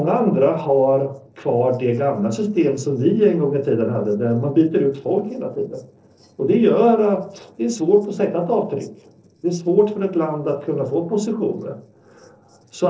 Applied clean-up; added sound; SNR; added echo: neural separator model SepFormer DNS4.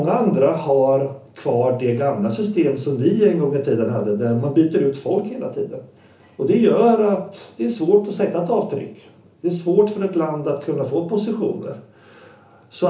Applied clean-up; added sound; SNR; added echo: none; Cricket; 19 dB; reverberation time 0.8 s.